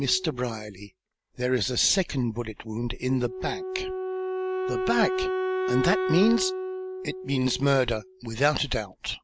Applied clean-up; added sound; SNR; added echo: none; Wind instrument, woodwind instrument; 4 dB; none.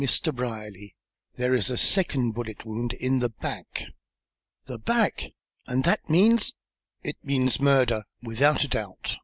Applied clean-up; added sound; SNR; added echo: none; none; none; none.